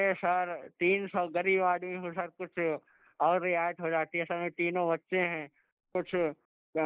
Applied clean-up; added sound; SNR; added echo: neural mask model Resemble Enhance denoiser.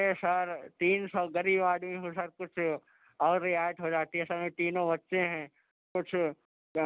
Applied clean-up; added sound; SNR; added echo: none; none; none; none.